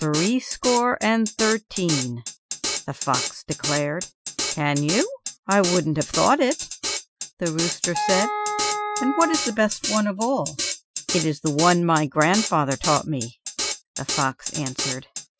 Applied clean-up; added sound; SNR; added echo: classical method Wiener filter.